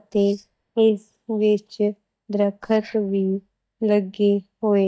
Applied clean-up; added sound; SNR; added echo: neural mask model DeepFilterNet 3.